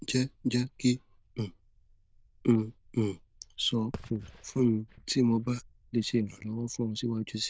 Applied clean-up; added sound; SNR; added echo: neural diffusion model UNIVERSE++.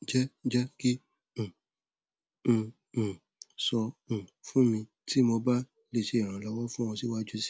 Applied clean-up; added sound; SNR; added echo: none; none; none; none.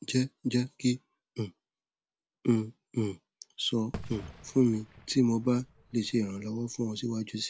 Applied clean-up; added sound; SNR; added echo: none; Fireworks; 16 dB; none.